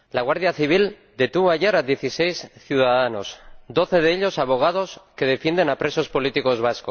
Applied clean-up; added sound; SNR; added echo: none; none; none; none.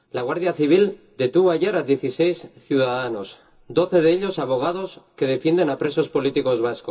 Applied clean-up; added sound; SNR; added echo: none; none; none; reverberation time 0.2 s.